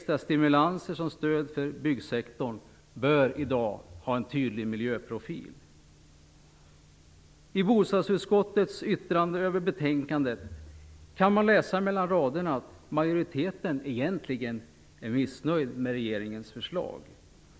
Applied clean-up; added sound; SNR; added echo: none; none; none; none.